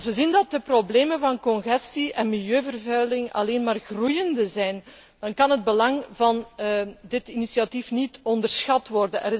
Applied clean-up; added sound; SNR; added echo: none; none; none; none.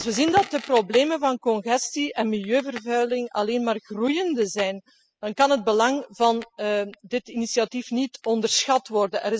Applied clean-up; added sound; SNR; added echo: classical method spectral subtraction.